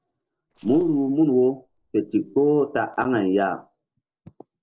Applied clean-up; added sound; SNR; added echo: neural separator model SepFormer DNS4.